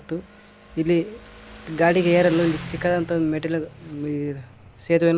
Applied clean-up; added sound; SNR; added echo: none; Motorcycle; 16 dB; none.